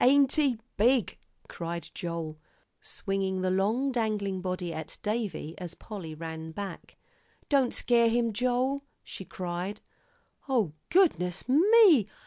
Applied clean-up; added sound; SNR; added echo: none; none; none; none.